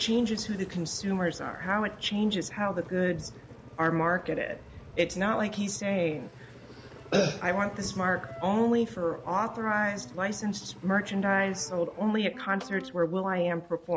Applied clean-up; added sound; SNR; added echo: none; Engine; 17 dB; none.